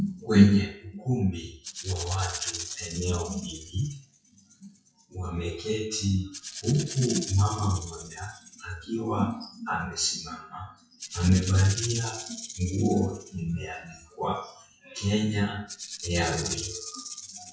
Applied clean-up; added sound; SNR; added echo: classical method WPE with log-MMSE.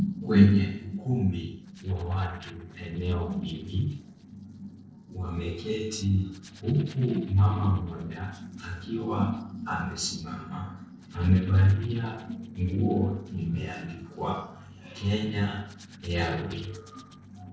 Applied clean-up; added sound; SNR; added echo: neural separator model SepFormer DNS4.